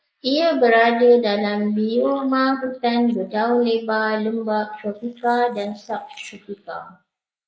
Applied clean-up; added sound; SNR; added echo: neural mask model Resemble Enhance denoiser.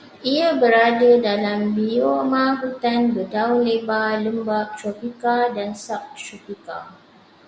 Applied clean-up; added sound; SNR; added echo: none; none; none; none.